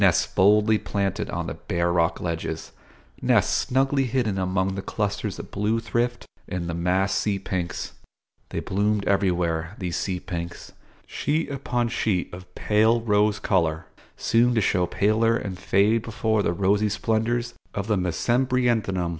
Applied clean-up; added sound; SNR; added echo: none; none; none; none.